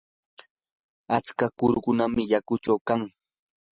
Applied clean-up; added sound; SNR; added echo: none; none; none; none.